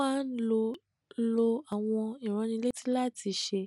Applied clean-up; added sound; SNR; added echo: none; none; none; none.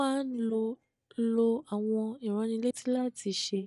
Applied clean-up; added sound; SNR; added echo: neural mask model DeepFilterNet 3.